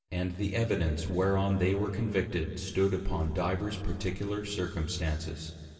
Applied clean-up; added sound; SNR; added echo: none; none; none; reverberation time 2.6 s.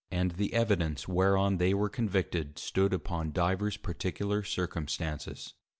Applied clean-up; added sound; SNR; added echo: none; none; none; none.